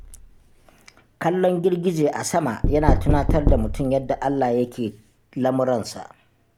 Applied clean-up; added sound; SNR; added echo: none; Knock; 3 dB; none.